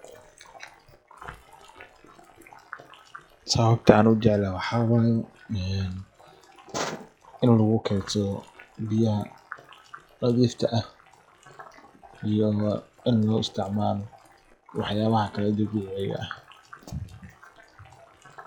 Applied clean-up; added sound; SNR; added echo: classical method log-MMSE.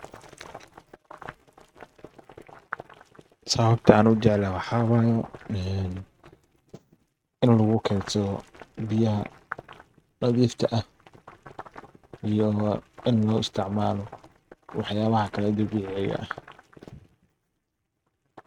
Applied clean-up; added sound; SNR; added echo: neural mask model RNNoise.